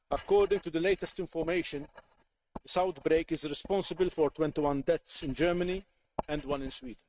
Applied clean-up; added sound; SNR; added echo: neural mask model RNNoise.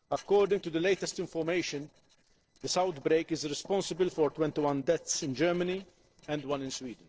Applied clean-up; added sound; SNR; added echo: neural separator model SepFormer DNS4.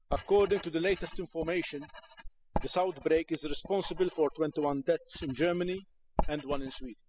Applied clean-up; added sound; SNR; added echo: classical method spectral subtraction.